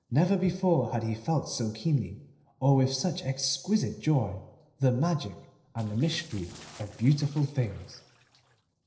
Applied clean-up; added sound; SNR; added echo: neural separator model SepFormer DNS4.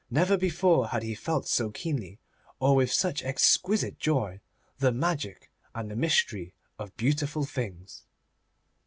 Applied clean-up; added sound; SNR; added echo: none; none; none; none.